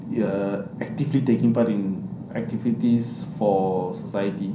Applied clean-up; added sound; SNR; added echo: none; none; none; reverberation time 0.6 s.